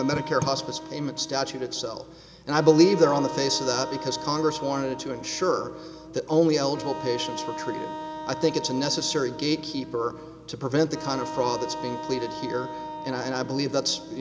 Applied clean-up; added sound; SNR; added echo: none; Wind instrument, woodwind instrument; 11 dB; none.